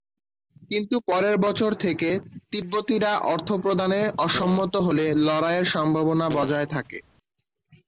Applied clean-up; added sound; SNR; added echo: none; Fart; 17 dB; none.